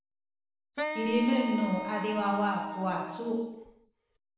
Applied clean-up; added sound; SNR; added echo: none; Wind instrument, woodwind instrument; 7 dB; reverberation time 0.9 s.